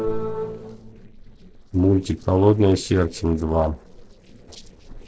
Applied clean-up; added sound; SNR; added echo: neural separator model SepFormer DNS4.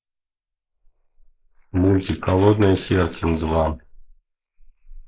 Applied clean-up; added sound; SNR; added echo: neural mask model Resemble Enhance denoiser.